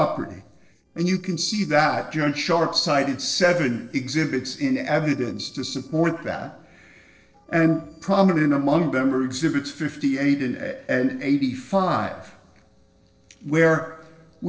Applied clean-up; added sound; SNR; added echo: neural separator model SepFormer DNS4.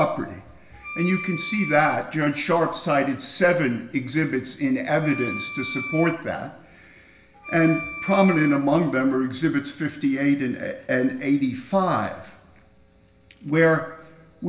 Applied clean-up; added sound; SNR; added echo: none; Wind instrument, woodwind instrument; 10 dB; reverberation time 0.9 s.